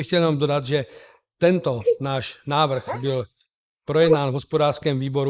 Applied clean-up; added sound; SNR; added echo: neural mask model Resemble Enhance denoiser.